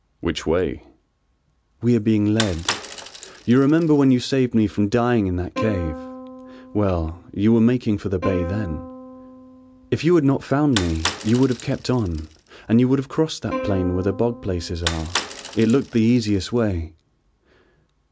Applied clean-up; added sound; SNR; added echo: none; Bicycle + Plucked string instrument; 11 dB; none.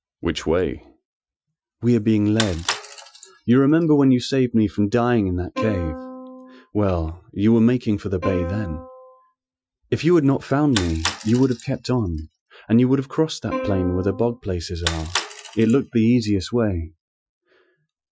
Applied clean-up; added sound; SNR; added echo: classical method Wiener filter.